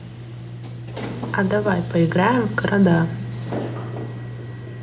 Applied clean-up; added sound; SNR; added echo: none; Sliding door; 8 dB; reverberation time 1.4 s.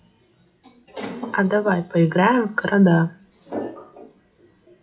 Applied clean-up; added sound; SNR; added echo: classical method WPE with log-MMSE.